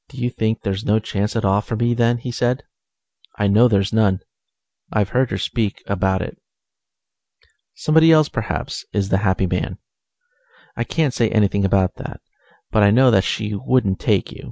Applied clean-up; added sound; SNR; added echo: none; none; none; none.